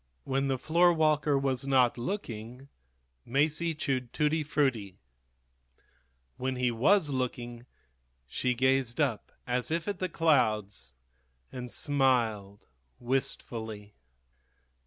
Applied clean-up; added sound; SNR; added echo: none; none; none; none.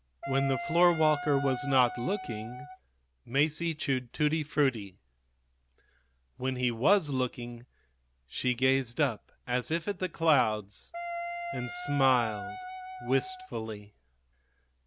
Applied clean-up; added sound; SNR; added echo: none; Wind instrument, woodwind instrument; 7 dB; none.